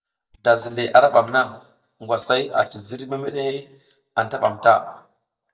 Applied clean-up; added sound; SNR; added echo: neural mask model DeepFilterNet 3.